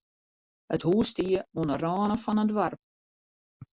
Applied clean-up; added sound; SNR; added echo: none; none; none; none.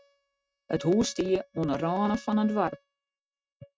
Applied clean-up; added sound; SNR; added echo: neural mask model RNNoise.